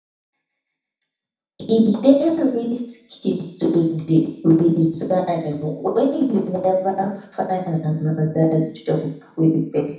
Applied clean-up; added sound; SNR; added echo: none; none; none; reverberation time 0.7 s.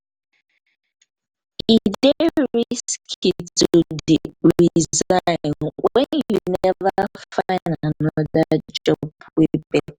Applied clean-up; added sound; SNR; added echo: none; none; none; none.